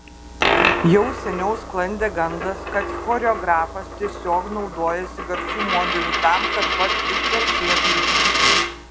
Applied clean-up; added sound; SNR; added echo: none; Coin (dropping); -1 dB; none.